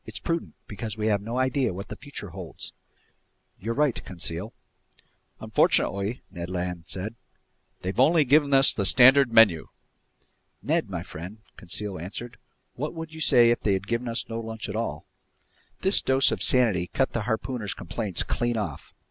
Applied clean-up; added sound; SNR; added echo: none; none; none; none.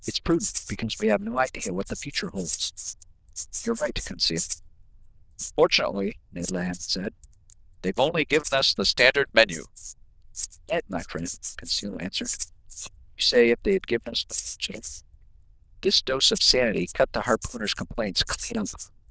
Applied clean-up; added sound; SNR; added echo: neural diffusion model UNIVERSE++.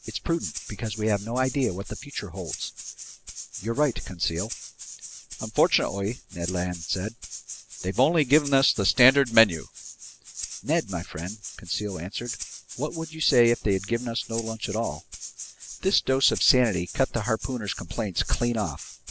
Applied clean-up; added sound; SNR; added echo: none; Rattle (instrument); 13 dB; none.